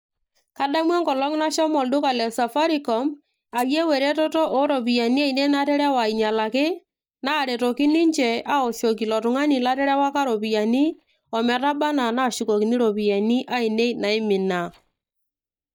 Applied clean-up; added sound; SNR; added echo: neural mask model DeepFilterNet 3.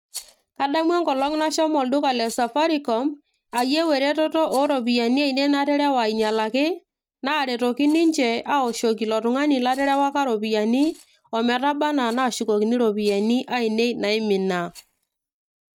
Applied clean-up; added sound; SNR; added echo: neural mask model RNNoise.